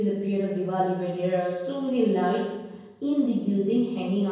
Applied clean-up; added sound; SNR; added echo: none; none; none; reverberation time 1.0 s.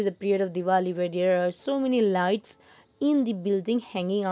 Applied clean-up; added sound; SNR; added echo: none; none; none; none.